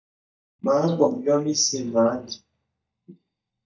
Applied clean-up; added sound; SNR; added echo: neural mask model DeepFilterNet 3.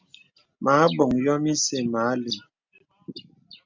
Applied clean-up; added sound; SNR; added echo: none; none; none; none.